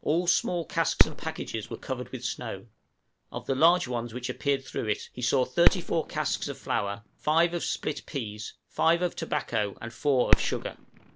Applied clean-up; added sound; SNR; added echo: none; Fireworks; 1 dB; none.